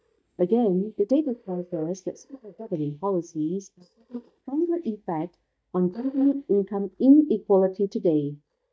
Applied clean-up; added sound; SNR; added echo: neural mask model DeepFilterNet 3.